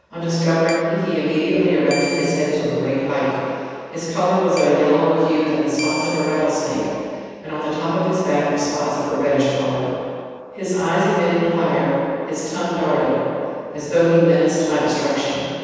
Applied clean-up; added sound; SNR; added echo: none; Keyboard (musical); 14 dB; reverberation time 2.1 s.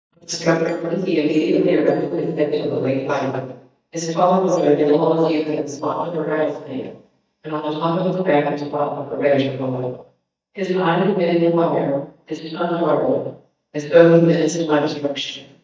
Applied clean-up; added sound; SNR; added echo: neural mask model DeepFilterNet 3.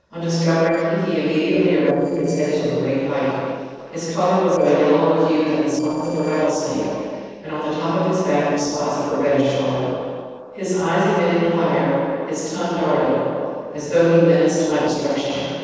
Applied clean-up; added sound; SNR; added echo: neural separator model SepFormer DNS4.